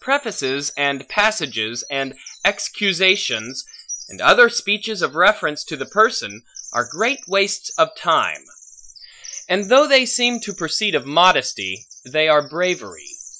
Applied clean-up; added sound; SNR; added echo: classical method Wiener filter.